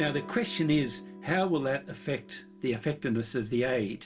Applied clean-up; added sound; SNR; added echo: none; Electric guitar / Strum; 17 dB; reverberation time 0.2 s.